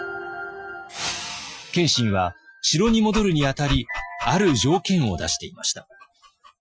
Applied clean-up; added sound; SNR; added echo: classical method Wiener filter.